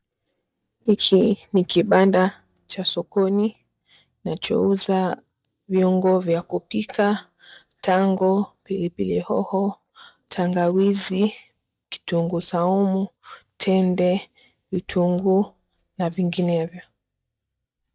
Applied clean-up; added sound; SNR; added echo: neural mask model DeepFilterNet 3.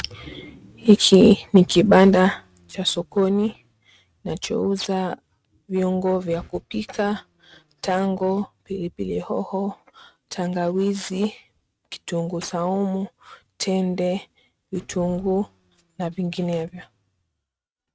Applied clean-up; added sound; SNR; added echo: neural mask model RNNoise.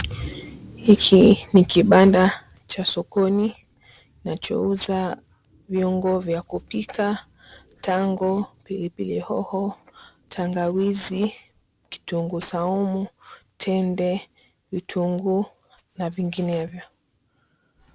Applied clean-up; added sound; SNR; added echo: none; none; none; none.